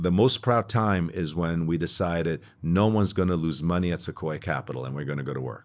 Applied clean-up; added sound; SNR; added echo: none; none; none; none.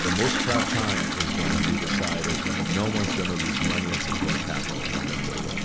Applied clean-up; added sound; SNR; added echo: none; Bathtub (filling or washing) / Water tap, faucet; -4 dB; none.